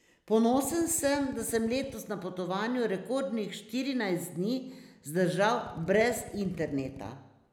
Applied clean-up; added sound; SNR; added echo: none; Drill; 18 dB; none.